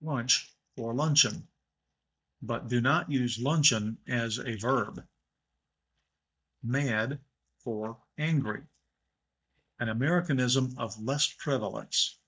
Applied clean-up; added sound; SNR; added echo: neural mask model DeepFilterNet 3.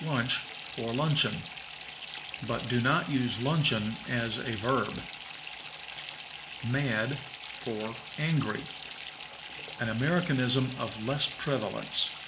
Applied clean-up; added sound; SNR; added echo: none; Fill (with liquid) / Bathtub (filling or washing); 10 dB; reverberation time 0.4 s.